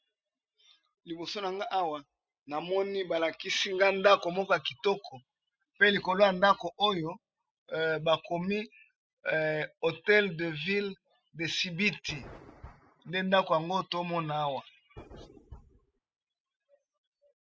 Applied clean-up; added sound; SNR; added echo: classical method spectral subtraction.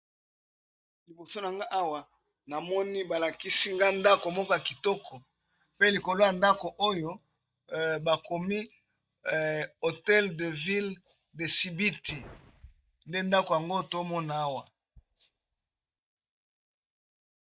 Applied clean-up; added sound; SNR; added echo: neural mask model DeepFilterNet 3.